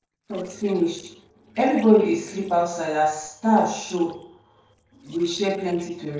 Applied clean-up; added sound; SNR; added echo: neural separator model SepFormer DNS4.